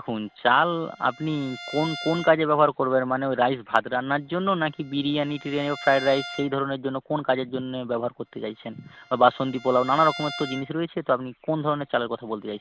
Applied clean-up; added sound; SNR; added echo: none; Bowed string instrument; 17 dB; none.